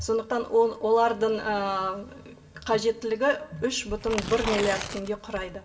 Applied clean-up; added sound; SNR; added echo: none; Tearing; 8 dB; reverberation time 0.1 s.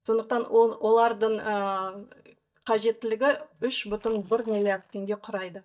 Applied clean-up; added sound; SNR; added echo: neural mask model DeepFilterNet 3.